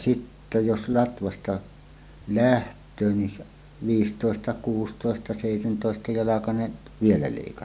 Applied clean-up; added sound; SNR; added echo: none; none; none; none.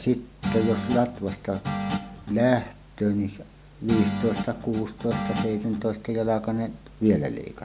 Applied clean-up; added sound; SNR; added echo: none; Guitar; 5 dB; none.